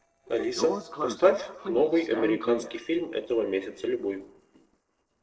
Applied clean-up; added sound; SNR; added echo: neural separator model SepFormer DNS4.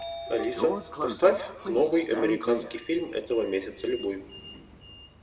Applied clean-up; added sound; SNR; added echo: none; Sliding door; 9 dB; reverberation time 1.2 s.